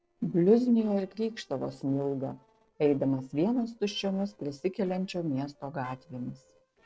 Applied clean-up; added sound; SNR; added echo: neural separator model SepFormer DNS4.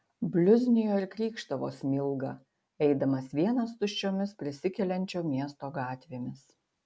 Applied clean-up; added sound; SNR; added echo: none; none; none; none.